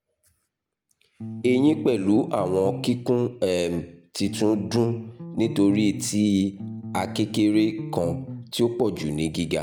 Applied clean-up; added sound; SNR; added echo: none; Bass guitar; 11 dB; none.